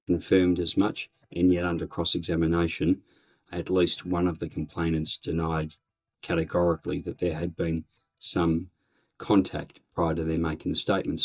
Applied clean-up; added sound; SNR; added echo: neural mask model DeepFilterNet 3.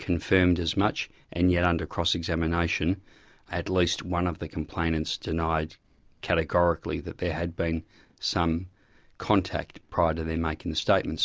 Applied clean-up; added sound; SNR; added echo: none; none; none; none.